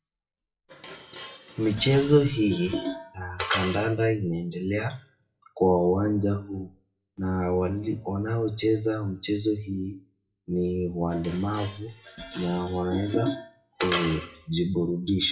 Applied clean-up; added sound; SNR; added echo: classical method WPE with log-MMSE.